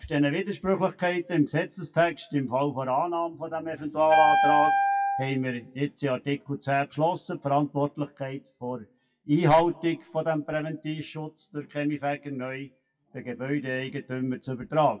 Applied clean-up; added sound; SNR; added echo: classical method WPE with log-MMSE.